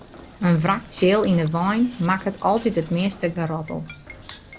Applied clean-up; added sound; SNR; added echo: none; Knock; 18 dB; none.